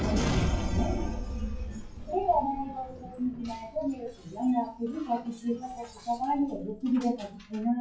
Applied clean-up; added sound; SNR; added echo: classical method WPE with log-MMSE.